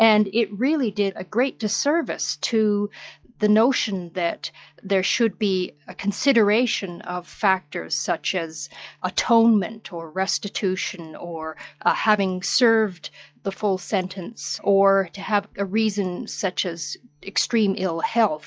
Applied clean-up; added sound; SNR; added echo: classical method log-MMSE.